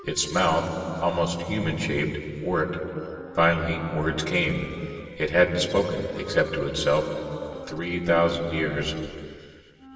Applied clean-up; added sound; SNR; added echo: none; Wind instrument, woodwind instrument; 19 dB; reverberation time 2.6 s.